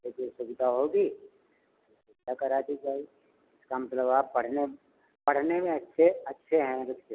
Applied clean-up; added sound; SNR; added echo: none; none; none; none.